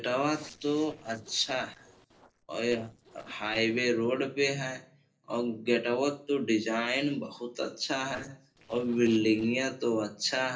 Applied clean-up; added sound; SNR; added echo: neural separator model SepFormer DNS4.